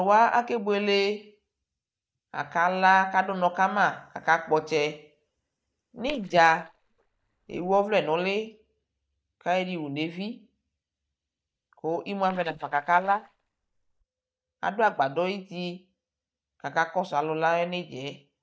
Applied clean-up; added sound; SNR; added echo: neural mask model DeepFilterNet 3.